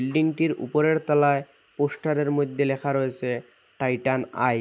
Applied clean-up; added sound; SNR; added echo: none; none; none; none.